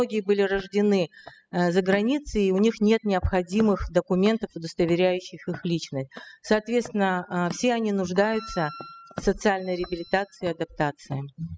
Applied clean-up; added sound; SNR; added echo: classical method spectral subtraction.